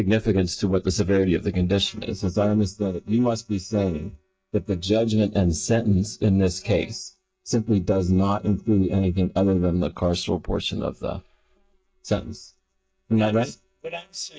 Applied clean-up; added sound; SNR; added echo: neural mask model DeepFilterNet 3.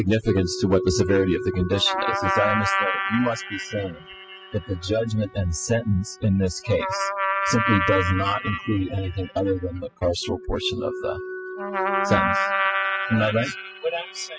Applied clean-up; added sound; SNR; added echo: classical method spectral subtraction.